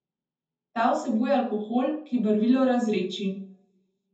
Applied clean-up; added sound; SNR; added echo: none; none; none; reverberation time 0.5 s.